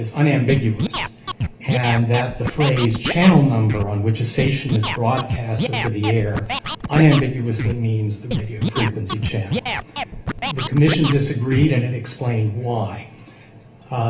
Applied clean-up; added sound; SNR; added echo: none; Scratching (performance technique); 6 dB; reverberation time 0.3 s.